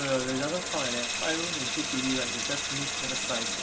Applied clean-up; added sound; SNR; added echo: none; Sink (filling or washing) / Water tap, faucet; -1 dB; none.